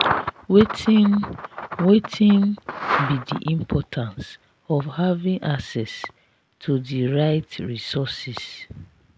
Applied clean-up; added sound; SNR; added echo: none; none; none; none.